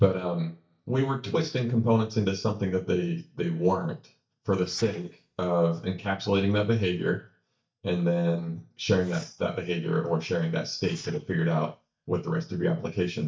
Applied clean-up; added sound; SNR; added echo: neural mask model DeepFilterNet 3.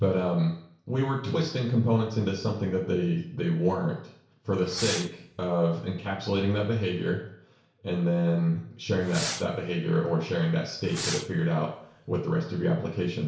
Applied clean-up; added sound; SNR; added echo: none; Fireworks; 11 dB; reverberation time 0.6 s.